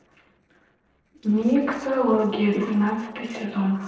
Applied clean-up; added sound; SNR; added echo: neural separator model SepFormer DNS4.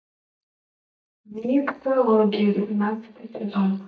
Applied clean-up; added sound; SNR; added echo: neural mask model DeepFilterNet 3.